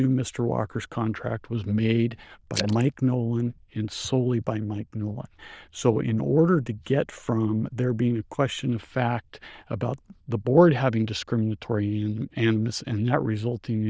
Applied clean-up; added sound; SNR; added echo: neural diffusion model UNIVERSE++.